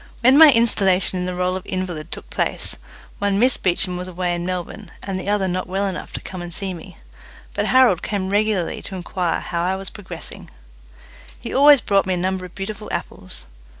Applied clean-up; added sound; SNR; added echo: none; none; none; none.